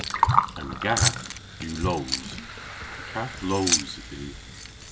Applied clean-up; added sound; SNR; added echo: none; Gurgling + Keys jangling; -4 dB; none.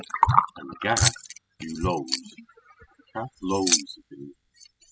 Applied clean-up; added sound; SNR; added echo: classical method spectral subtraction.